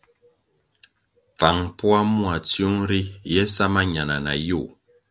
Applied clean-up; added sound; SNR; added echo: none; none; none; none.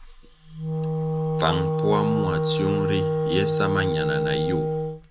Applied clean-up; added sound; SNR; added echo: none; Wind instrument, woodwind instrument; -4 dB; none.